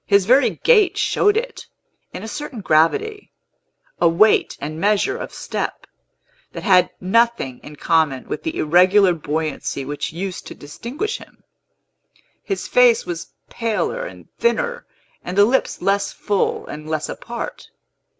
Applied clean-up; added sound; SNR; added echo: none; none; none; none.